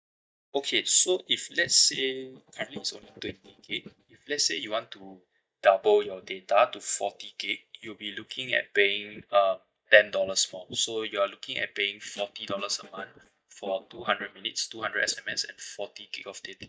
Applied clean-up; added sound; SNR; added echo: neural mask model DeepFilterNet 3.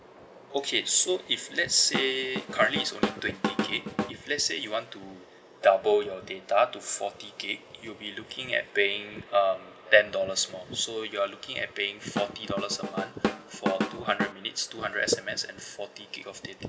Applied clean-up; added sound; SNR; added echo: none; Drum / Drum kit; 3 dB; none.